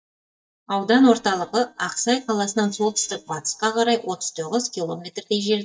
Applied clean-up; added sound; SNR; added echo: neural mask model DeepFilterNet 3.